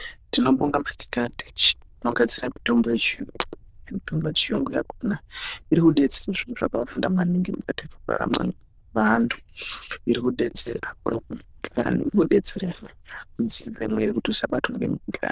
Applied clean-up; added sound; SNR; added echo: neural diffusion model UNIVERSE++.